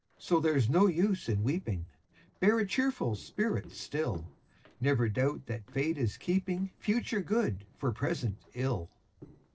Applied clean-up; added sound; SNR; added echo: neural separator model SepFormer DNS4.